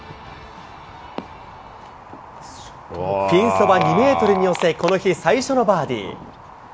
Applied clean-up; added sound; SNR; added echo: none; none; none; none.